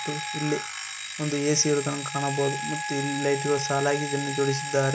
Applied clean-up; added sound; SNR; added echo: none; Wind instrument, woodwind instrument + Alarm; 6 dB; none.